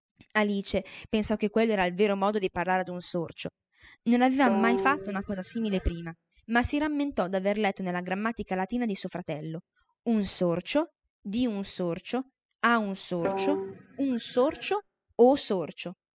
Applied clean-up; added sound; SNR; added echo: classical method spectral subtraction.